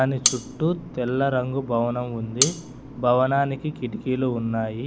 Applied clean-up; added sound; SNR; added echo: none; Cutlery, silverware; 3 dB; none.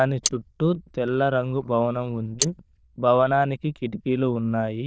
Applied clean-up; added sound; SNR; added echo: neural diffusion model UNIVERSE++.